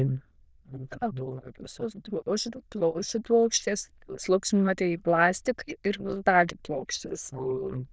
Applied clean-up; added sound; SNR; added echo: neural diffusion model UNIVERSE++.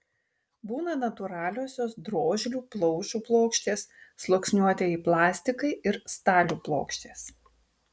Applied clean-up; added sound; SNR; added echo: none; none; none; none.